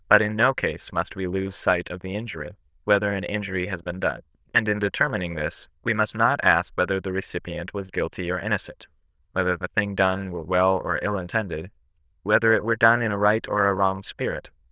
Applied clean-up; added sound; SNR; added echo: neural diffusion model UNIVERSE++.